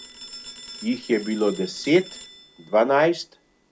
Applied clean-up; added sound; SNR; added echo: none; Telephone; 17 dB; none.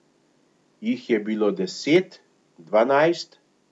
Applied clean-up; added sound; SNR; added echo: none; none; none; none.